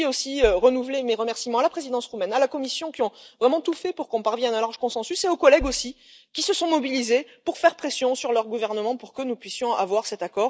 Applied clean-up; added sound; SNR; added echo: neural mask model DeepFilterNet 3.